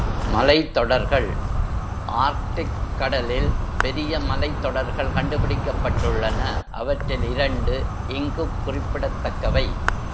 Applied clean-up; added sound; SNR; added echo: none; Insect; -2 dB; none.